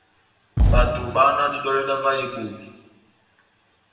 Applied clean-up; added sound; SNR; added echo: none; Fireworks; 0 dB; reverberation time 1.3 s.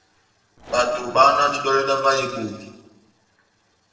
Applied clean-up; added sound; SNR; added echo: neural separator model SepFormer DNS4.